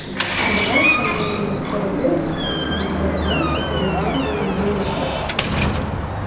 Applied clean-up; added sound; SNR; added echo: none; Door; -2 dB; reverberation time 0.9 s.